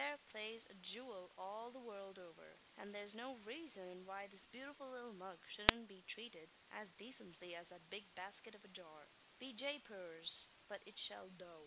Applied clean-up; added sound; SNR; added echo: none; Camera; -4 dB; none.